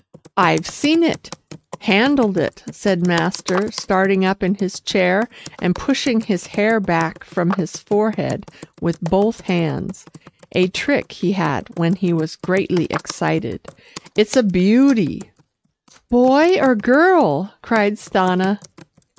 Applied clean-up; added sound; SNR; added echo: neural mask model RNNoise.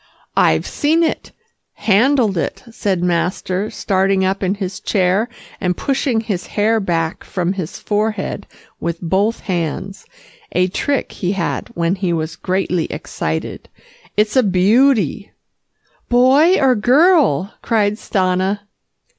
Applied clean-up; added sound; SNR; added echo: none; none; none; none.